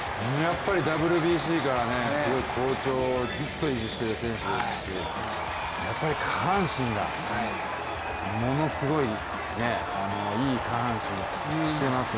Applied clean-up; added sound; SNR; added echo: none; Applause / Cheering; 18 dB; none.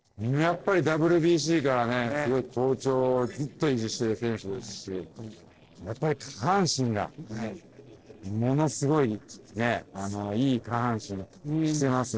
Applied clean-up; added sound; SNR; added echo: neural separator model SepFormer DNS4.